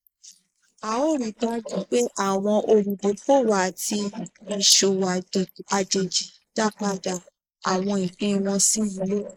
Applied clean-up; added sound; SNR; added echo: neural mask model Resemble Enhance denoiser.